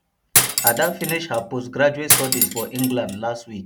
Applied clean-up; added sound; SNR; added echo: none; Cutlery, silverware; -2 dB; none.